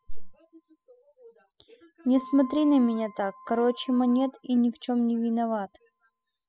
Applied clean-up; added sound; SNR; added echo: classical method spectral subtraction.